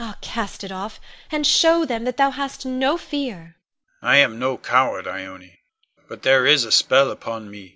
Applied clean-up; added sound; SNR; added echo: none; none; none; none.